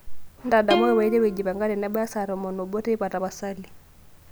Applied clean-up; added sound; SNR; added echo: none; Plucked string instrument; 8 dB; none.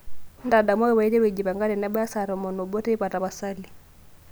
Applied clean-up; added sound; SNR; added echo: none; none; none; none.